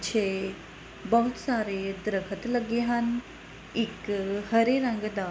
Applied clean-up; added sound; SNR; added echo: none; none; none; none.